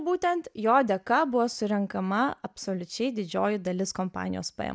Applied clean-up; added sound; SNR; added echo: none; none; none; none.